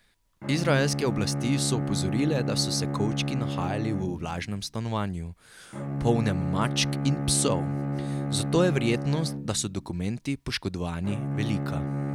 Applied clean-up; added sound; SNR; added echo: none; Bowed string instrument; 2 dB; none.